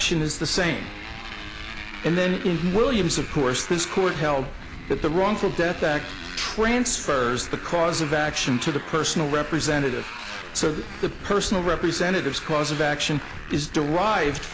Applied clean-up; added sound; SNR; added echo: none; Motorcycle; 11 dB; none.